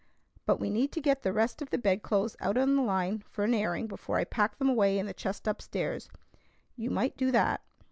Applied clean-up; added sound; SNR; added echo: none; none; none; none.